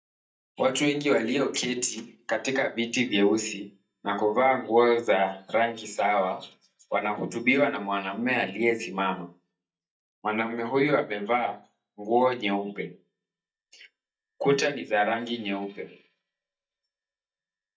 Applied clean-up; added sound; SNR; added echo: neural mask model DeepFilterNet 3.